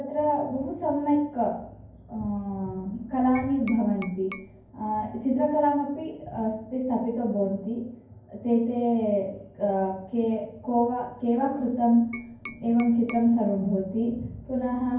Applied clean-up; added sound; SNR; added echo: none; Tap; 15 dB; reverberation time 0.9 s.